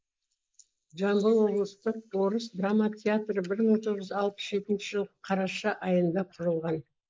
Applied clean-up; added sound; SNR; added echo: neural mask model Resemble Enhance denoiser.